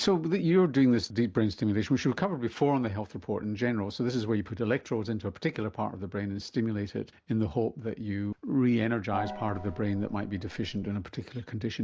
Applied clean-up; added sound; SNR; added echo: none; Gong; 11 dB; none.